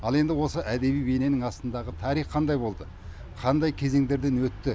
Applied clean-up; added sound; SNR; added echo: none; none; none; none.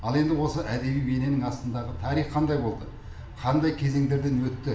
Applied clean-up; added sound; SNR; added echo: none; none; none; reverberation time 0.8 s.